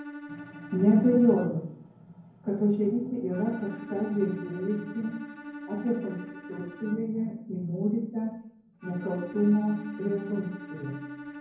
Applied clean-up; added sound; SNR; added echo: none; Bowed string instrument; 15 dB; reverberation time 0.9 s.